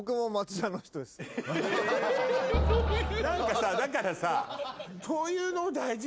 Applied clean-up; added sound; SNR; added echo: none; Drum; 1 dB; none.